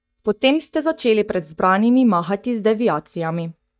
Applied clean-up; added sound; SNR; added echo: neural mask model DeepFilterNet 3.